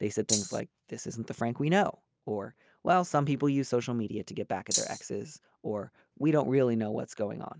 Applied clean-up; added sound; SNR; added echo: none; Rattle (instrument); 0 dB; none.